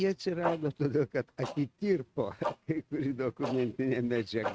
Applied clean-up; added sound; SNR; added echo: neural mask model RNNoise.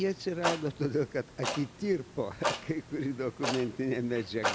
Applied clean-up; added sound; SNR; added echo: none; Clock; 5 dB; none.